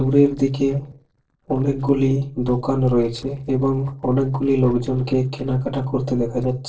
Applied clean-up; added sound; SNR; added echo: neural separator model SepFormer DNS4.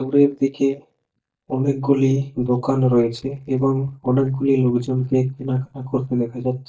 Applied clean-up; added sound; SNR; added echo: neural mask model DeepFilterNet 3.